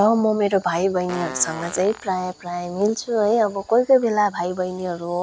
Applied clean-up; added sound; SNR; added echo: none; Fart; 17 dB; none.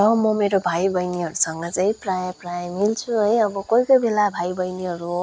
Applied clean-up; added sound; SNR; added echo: none; none; none; none.